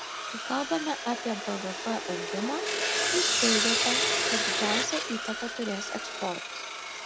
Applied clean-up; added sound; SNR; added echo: none; Sawing; -3 dB; none.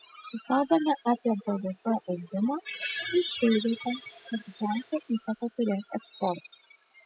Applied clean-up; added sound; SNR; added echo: classical method spectral subtraction.